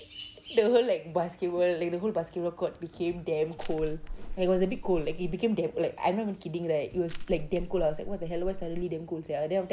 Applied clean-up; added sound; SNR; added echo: none; Crushing; 5 dB; none.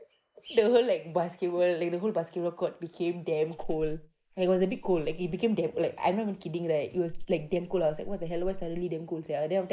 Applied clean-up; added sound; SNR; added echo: neural mask model Resemble Enhance denoiser.